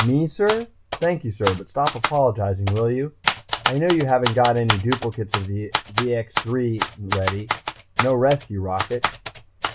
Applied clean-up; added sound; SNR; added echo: none; Typewriter; 6 dB; none.